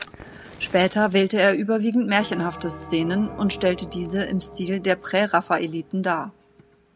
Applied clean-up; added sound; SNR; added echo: none; Bell + Fire; 17 dB; none.